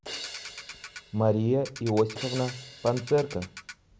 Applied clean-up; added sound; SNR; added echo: none; Ratchet, pawl + Crash cymbal; 13 dB; none.